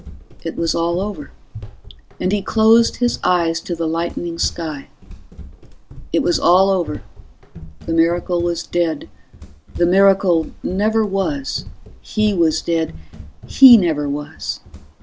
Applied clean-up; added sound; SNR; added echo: none; Run; 16 dB; none.